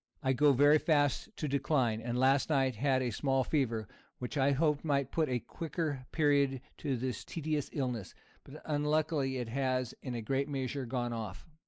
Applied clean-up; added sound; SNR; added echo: neural mask model Resemble Enhance denoiser.